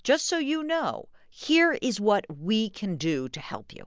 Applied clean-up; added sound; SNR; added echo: none; none; none; none.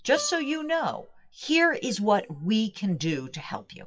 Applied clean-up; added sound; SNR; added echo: classical method WPE with log-MMSE.